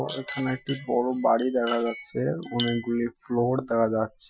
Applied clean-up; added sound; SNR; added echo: classical method Wiener filter.